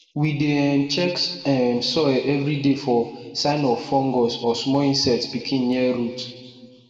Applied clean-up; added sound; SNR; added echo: none; none; none; reverberation time 1.4 s.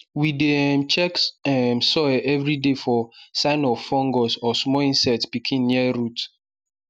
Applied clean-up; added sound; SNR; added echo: none; none; none; none.